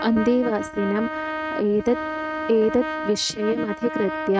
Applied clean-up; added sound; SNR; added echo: neural mask model RNNoise.